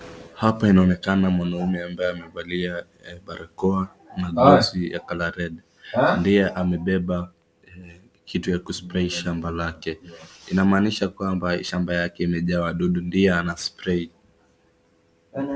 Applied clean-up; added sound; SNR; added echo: none; none; none; none.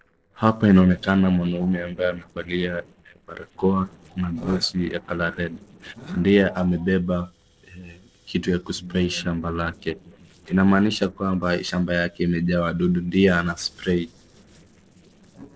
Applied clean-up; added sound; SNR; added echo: neural separator model SepFormer DNS4.